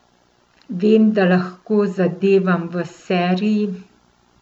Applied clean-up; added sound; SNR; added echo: none; none; none; none.